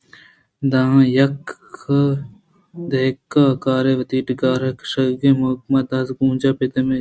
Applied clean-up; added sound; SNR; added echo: neural mask model RNNoise.